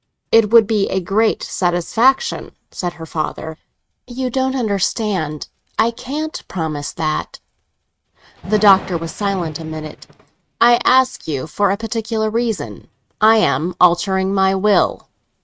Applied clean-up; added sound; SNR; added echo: neural mask model RNNoise.